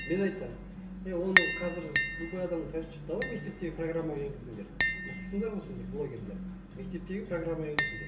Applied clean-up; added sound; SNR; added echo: none; Tap; -1 dB; reverberation time 0.2 s.